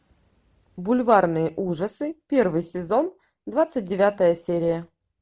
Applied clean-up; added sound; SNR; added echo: none; none; none; none.